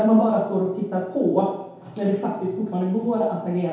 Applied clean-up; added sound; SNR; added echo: none; none; none; reverberation time 0.8 s.